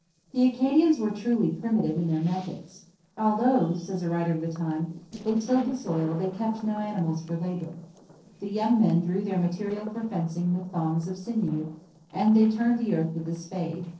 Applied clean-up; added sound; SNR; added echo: neural separator model SepFormer DNS4.